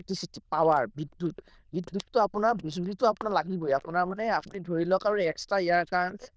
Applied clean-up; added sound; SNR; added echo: neural diffusion model UNIVERSE++.